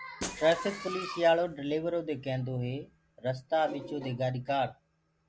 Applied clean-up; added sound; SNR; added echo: none; Shatter; 18 dB; none.